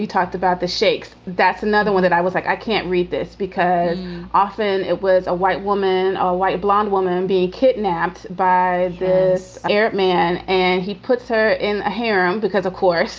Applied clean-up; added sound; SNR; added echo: none; none; none; none.